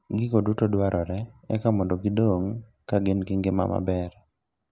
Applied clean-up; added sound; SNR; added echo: none; none; none; none.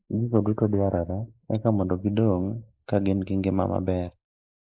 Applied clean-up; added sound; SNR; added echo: neural mask model Resemble Enhance denoiser.